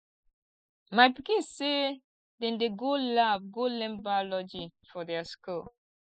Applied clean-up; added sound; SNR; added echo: neural mask model Resemble Enhance denoiser.